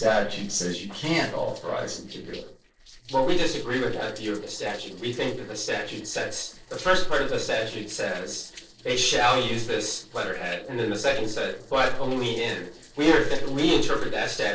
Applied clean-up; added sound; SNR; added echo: neural separator model SepFormer DNS4.